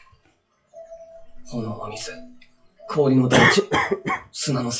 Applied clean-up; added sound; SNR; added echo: classical method WPE with log-MMSE.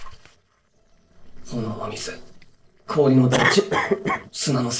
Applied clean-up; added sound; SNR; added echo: neural separator model SepFormer DNS4.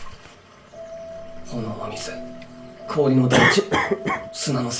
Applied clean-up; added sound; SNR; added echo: none; Cough; 0 dB; reverberation time 0.3 s.